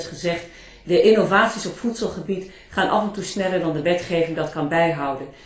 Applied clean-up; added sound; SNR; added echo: none; none; none; reverberation time 0.5 s.